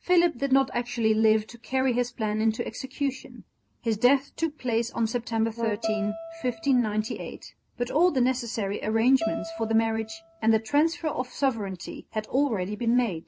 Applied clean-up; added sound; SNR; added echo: none; Brass instrument + Bowed string instrument; 10 dB; none.